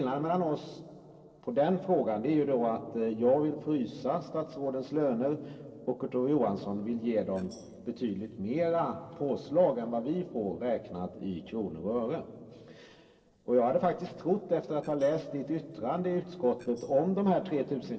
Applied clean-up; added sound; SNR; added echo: neural separator model SepFormer DNS4.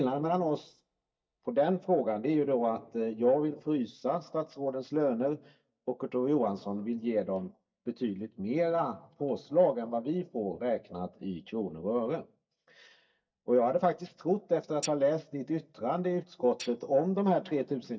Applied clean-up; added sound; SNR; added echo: neural mask model DeepFilterNet 3.